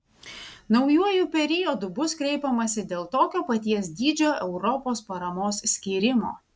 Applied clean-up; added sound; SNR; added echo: none; none; none; none.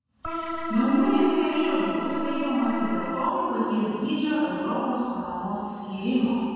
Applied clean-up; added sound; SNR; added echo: none; Organ; 6 dB; reverberation time 2.1 s.